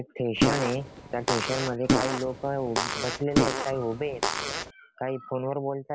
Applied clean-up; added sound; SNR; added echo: none; Fart; -2 dB; none.